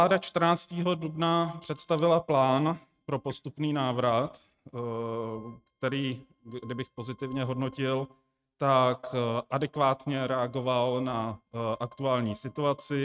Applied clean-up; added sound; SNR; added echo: neural mask model RNNoise.